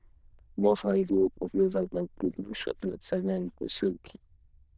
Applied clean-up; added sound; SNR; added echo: neural diffusion model UNIVERSE++.